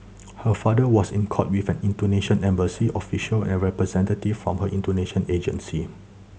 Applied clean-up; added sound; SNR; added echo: none; none; none; none.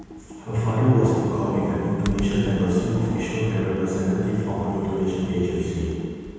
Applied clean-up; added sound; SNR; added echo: none; Computer keyboard; 15 dB; reverberation time 2.1 s.